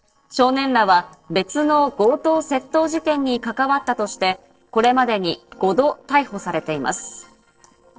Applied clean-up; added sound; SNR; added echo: neural separator model SepFormer DNS4.